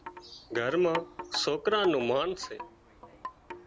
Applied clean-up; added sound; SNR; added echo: none; Wind chime; 13 dB; none.